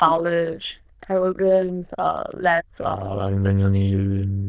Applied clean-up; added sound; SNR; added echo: neural diffusion model UNIVERSE++.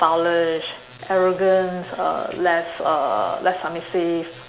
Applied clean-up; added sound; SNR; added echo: none; none; none; none.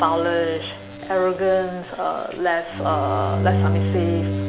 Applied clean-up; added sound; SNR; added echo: none; Bowed string instrument; 2 dB; none.